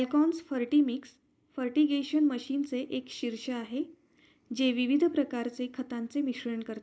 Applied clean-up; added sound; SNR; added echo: neural mask model Resemble Enhance denoiser.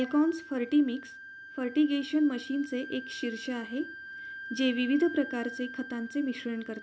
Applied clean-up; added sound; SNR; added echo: none; Wind instrument, woodwind instrument; 14 dB; none.